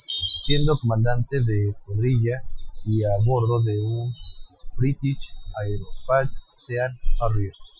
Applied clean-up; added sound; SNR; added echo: classical method Wiener filter.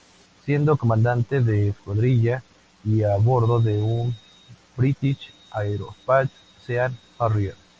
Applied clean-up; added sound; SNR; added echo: none; none; none; none.